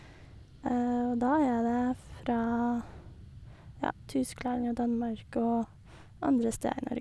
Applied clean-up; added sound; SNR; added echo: none; Fixed-wing aircraft, airplane; 19 dB; none.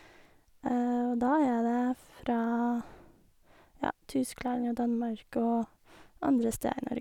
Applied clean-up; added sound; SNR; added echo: none; none; none; none.